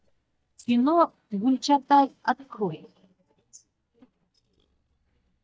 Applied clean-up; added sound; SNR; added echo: neural mask model DeepFilterNet 3.